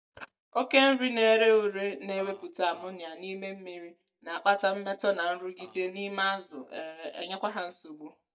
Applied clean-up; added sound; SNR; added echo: neural mask model DeepFilterNet 3.